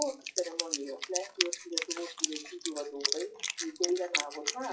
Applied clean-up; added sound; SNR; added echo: classical method WPE with log-MMSE.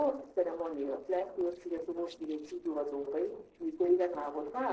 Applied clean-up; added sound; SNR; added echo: neural separator model SepFormer DNS4.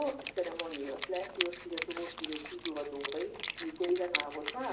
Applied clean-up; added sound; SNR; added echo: none; Wind instrument, woodwind instrument; -1 dB; reverberation time 0.5 s.